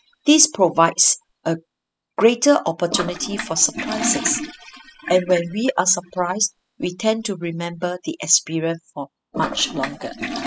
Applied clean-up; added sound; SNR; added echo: classical method spectral subtraction.